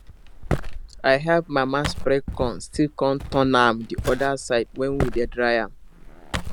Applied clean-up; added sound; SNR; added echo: none; Walk, footsteps; 7 dB; none.